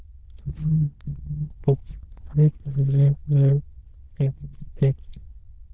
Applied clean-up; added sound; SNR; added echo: neural diffusion model UNIVERSE++.